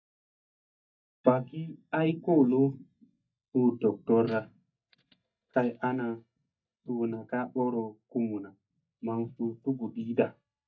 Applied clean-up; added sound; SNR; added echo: neural mask model DeepFilterNet 3.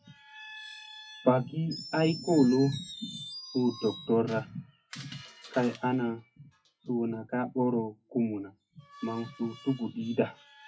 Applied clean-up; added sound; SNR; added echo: classical method WPE with log-MMSE.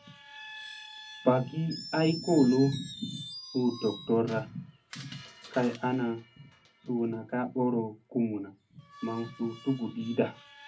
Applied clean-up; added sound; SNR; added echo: none; Screech; 17 dB; reverberation time 0.3 s.